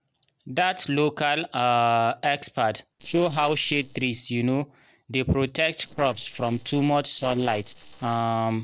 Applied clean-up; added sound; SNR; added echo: neural separator model SepFormer DNS4.